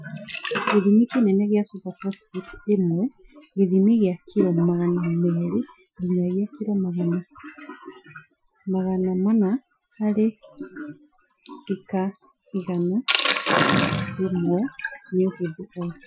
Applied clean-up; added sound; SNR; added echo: classical method Wiener filter.